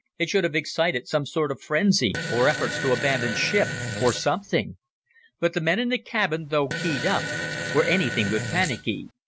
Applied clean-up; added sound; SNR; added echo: none; Fart; 5 dB; none.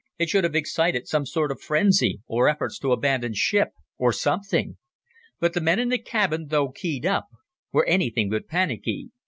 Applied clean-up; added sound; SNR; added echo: none; none; none; none.